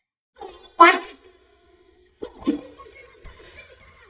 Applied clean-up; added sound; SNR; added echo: neural mask model DeepFilterNet 3.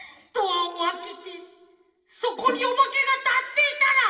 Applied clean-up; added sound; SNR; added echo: neural separator model SepFormer DNS4.